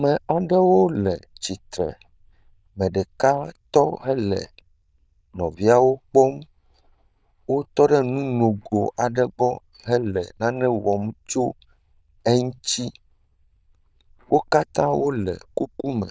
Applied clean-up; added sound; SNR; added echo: neural diffusion model UNIVERSE++.